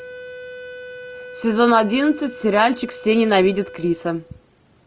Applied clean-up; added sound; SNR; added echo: none; Wind instrument, woodwind instrument; 16 dB; none.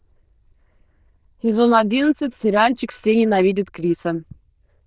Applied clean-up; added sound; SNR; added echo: neural diffusion model UNIVERSE++.